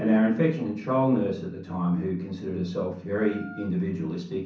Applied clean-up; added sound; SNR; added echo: none; Wind instrument, woodwind instrument; 20 dB; reverberation time 0.6 s.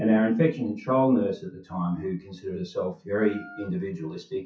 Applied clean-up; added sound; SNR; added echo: classical method WPE with log-MMSE.